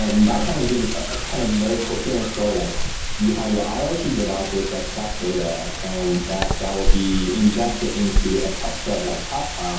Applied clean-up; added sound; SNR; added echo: none; Wind; 1 dB; reverberation time 0.8 s.